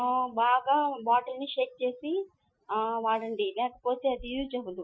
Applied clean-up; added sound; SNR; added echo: classical method Wiener filter.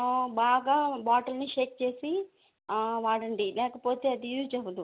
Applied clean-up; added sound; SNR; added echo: none; none; none; none.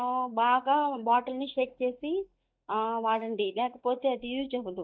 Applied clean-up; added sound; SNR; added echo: neural mask model DeepFilterNet 3.